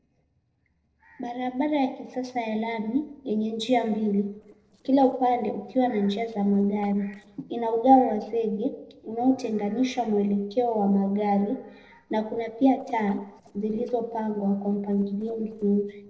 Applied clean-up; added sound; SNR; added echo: neural separator model SepFormer DNS4.